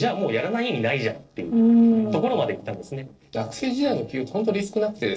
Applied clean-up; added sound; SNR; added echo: neural separator model SepFormer DNS4.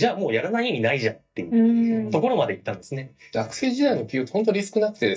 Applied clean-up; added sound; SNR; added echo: neural mask model DeepFilterNet 3.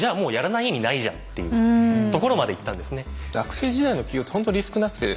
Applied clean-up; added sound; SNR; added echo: none; none; none; none.